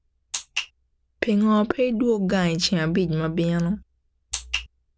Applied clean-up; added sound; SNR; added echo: none; none; none; none.